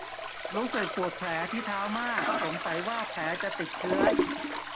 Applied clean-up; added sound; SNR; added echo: none; Toilet flush; -2 dB; none.